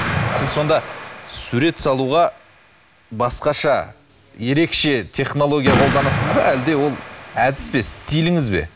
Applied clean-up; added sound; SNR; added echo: none; Explosion; 7 dB; none.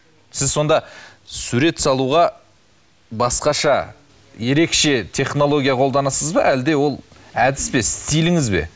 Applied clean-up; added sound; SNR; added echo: none; none; none; none.